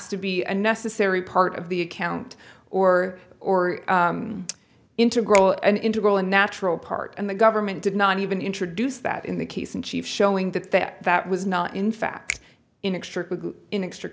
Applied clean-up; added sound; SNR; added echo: none; Finger snapping; 14 dB; none.